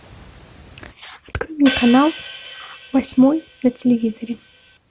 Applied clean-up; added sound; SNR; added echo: none; Hi-hat; 9 dB; none.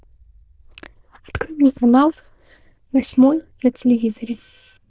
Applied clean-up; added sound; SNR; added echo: neural diffusion model UNIVERSE++.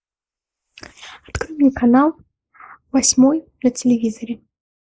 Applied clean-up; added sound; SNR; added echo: neural mask model Resemble Enhance denoiser.